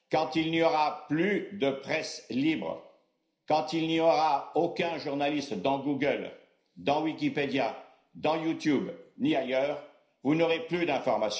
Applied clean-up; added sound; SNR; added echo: none; none; none; reverberation time 0.5 s.